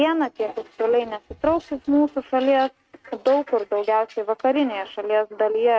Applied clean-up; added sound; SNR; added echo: neural mask model RNNoise.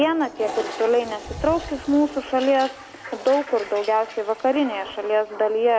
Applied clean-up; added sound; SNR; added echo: none; Toilet flush; 14 dB; none.